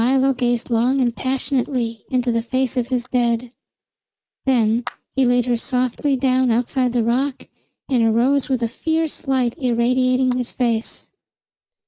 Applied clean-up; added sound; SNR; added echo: neural mask model DeepFilterNet 3.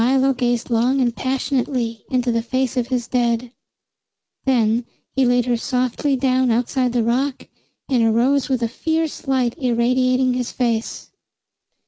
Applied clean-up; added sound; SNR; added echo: none; none; none; none.